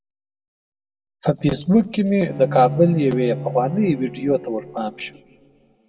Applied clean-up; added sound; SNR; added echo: none; Bowed string instrument; 10 dB; reverberation time 1.4 s.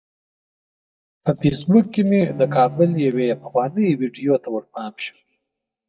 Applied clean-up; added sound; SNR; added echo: neural mask model DeepFilterNet 3.